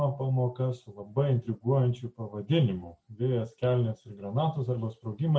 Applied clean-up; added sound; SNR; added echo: none; none; none; none.